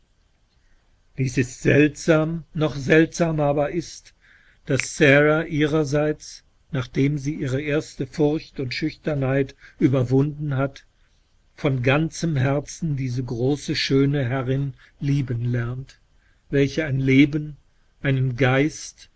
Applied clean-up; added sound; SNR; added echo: none; Finger snapping; 19 dB; none.